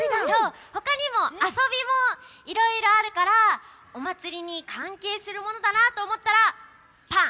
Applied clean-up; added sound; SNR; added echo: none; none; none; none.